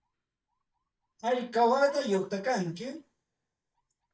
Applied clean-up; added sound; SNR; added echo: neural mask model DeepFilterNet 3.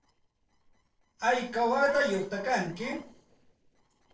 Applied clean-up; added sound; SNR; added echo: neural separator model SepFormer DNS4.